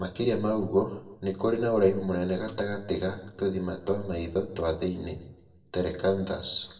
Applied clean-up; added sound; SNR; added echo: none; none; none; reverberation time 0.7 s.